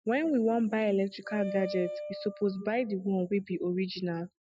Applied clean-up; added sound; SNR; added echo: classical method Wiener filter.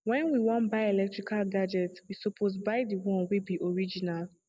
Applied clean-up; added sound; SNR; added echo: none; none; none; none.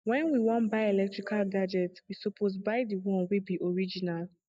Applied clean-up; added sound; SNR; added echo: neural mask model DeepFilterNet 3.